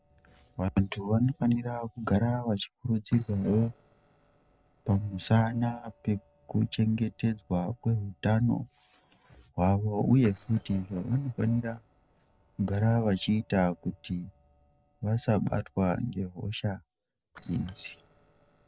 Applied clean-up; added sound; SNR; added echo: neural separator model SepFormer DNS4.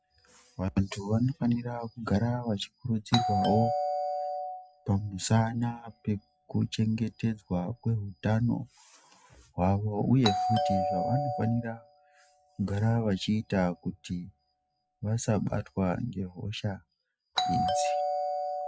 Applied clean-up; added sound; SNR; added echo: classical method log-MMSE.